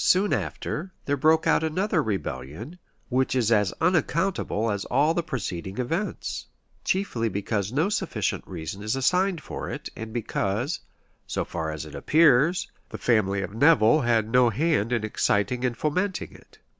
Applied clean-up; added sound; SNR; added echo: none; none; none; none.